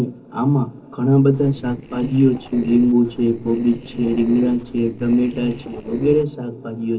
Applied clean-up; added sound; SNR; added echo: neural separator model SepFormer DNS4.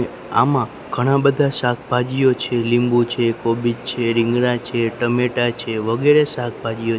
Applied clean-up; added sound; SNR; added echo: none; none; none; none.